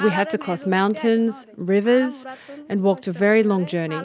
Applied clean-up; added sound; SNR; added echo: none; none; none; none.